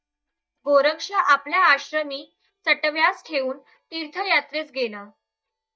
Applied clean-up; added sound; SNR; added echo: neural mask model DeepFilterNet 3.